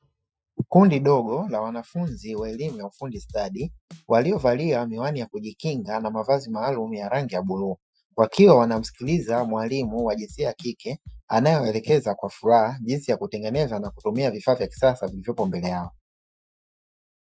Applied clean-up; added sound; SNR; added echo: classical method Wiener filter.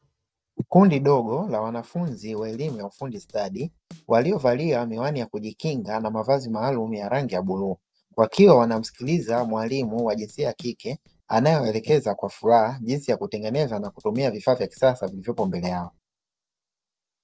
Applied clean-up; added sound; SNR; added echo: neural separator model SepFormer DNS4.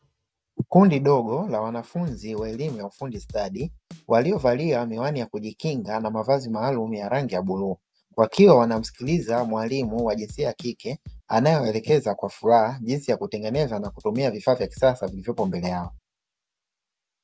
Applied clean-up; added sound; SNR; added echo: none; Drum / Drum kit; 20 dB; none.